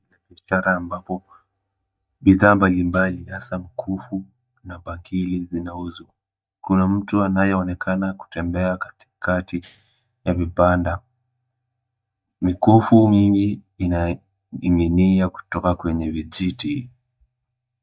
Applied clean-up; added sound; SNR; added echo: neural mask model DeepFilterNet 3.